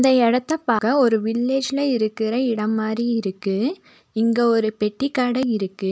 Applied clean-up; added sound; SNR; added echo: none; none; none; none.